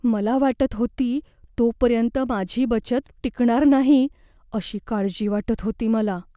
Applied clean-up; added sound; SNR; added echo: none; none; none; none.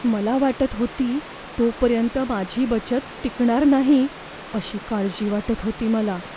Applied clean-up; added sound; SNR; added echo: none; Stream / Liquid; 15 dB; none.